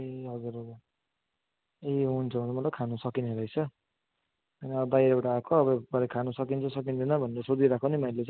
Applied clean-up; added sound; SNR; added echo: none; none; none; none.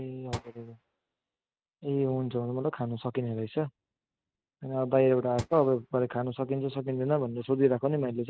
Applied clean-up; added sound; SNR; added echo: neural mask model RNNoise.